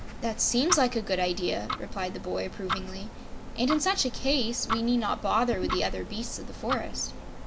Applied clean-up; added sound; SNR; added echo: none; Tick-tock; 6 dB; none.